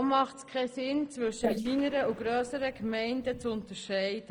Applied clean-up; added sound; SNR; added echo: neural mask model Resemble Enhance denoiser.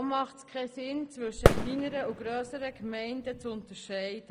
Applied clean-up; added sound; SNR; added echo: none; Fireworks; -5 dB; none.